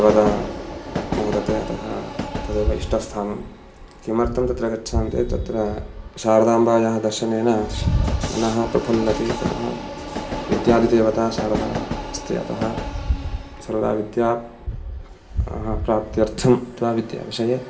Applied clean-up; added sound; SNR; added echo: none; Train; 5 dB; reverberation time 0.8 s.